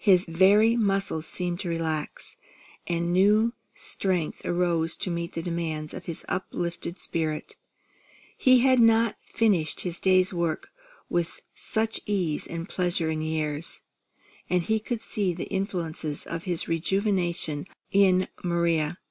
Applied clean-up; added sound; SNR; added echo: none; none; none; none.